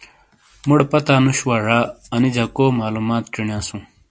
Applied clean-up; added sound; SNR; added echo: none; none; none; none.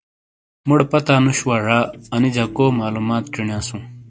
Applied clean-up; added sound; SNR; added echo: neural mask model DeepFilterNet 3.